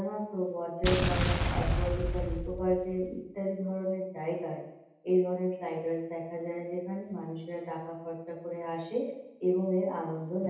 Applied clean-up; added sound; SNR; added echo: none; Explosion; -1 dB; reverberation time 0.9 s.